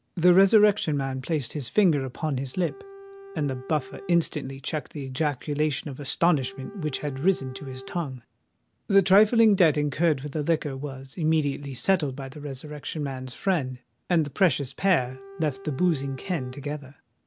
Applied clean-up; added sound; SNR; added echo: none; Bowed string instrument; 18 dB; none.